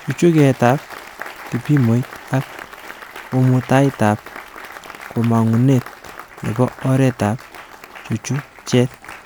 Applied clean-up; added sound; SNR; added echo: none; Applause; 17 dB; none.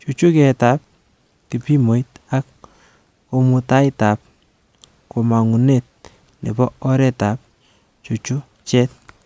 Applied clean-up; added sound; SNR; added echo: none; none; none; none.